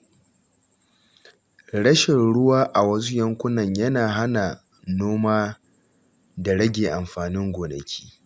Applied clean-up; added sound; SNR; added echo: none; none; none; none.